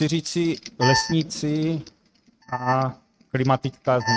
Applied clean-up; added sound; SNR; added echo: neural mask model RNNoise.